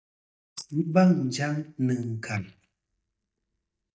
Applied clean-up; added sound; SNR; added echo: neural mask model DeepFilterNet 3.